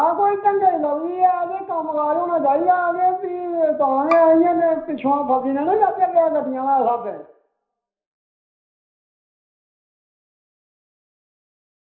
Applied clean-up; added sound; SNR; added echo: none; Bowed string instrument; 14 dB; reverberation time 0.5 s.